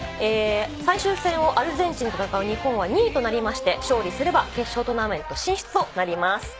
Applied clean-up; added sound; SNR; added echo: none; none; none; none.